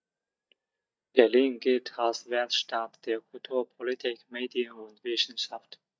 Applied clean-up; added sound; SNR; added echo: neural mask model DeepFilterNet 3.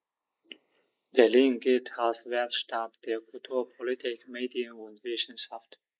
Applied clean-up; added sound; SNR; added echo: neural mask model Resemble Enhance denoiser.